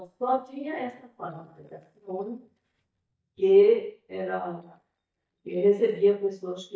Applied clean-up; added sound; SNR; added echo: neural mask model DeepFilterNet 3.